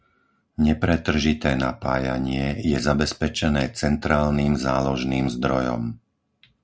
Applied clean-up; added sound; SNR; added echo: none; none; none; none.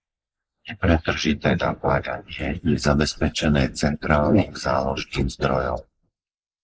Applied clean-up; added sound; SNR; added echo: neural mask model Resemble Enhance denoiser.